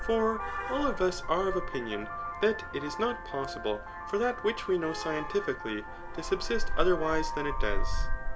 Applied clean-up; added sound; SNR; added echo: none; Vehicle horn, car horn, honking; 1 dB; none.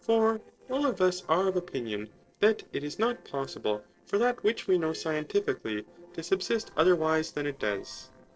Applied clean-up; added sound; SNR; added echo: neural separator model SepFormer DNS4.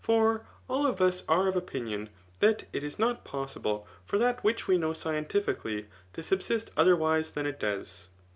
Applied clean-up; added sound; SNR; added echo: none; none; none; none.